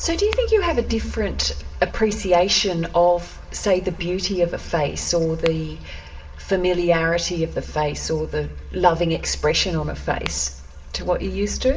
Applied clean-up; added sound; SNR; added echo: none; Tap / Glass; 20 dB; reverberation time 0.6 s.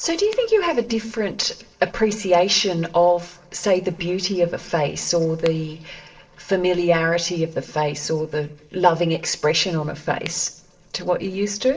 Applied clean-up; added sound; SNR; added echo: neural separator model SepFormer DNS4.